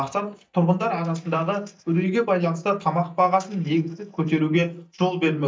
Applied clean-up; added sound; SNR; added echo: neural mask model DeepFilterNet 3.